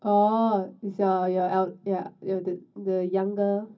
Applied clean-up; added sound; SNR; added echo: none; none; none; reverberation time 0.4 s.